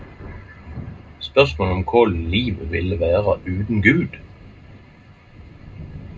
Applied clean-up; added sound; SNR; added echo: none; Thunder; 18 dB; reverberation time 0.2 s.